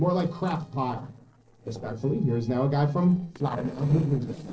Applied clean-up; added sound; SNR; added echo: neural separator model SepFormer DNS4.